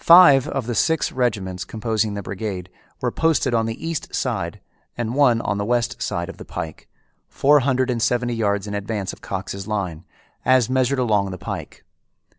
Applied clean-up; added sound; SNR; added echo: none; none; none; none.